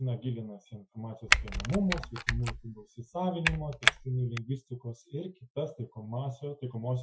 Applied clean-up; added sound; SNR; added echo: classical method Wiener filter.